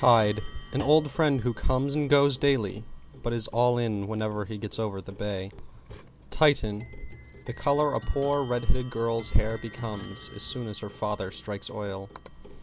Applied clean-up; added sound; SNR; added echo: none; Thump, thud + Clock; 19 dB; none.